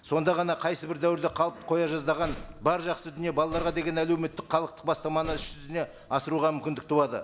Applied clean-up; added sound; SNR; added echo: none; Slam; 14 dB; none.